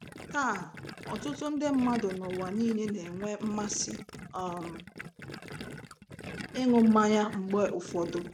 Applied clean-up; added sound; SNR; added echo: none; Gurgling; 13 dB; none.